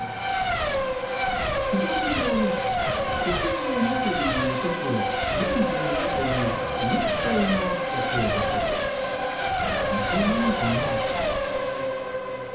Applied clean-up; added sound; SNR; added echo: none; Race car, auto racing / Accelerating, revving, vroom / Mechanisms; -5 dB; reverberation time 2.2 s.